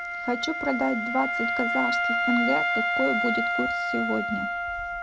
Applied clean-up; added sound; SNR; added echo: none; Wind instrument, woodwind instrument; -2 dB; none.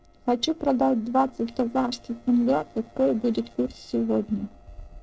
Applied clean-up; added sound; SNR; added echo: neural separator model SepFormer DNS4.